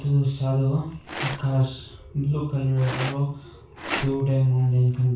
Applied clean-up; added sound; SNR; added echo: none; Rattle; 14 dB; reverberation time 0.4 s.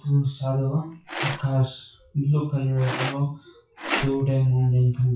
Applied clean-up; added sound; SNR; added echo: classical method WPE with log-MMSE.